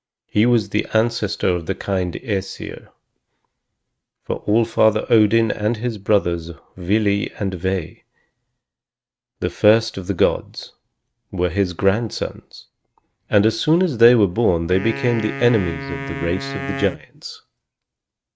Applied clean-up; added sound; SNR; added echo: neural mask model RNNoise.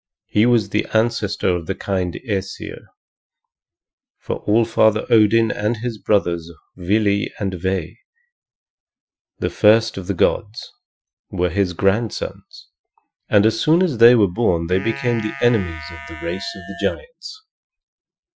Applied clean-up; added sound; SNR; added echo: classical method Wiener filter.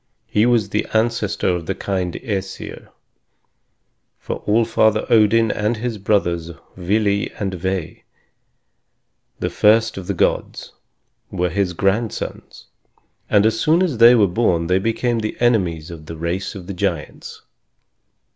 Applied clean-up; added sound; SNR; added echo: none; none; none; none.